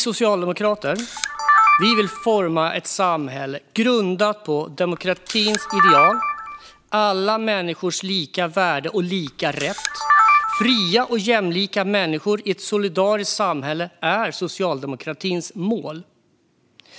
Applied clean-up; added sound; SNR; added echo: none; Camera; -1 dB; none.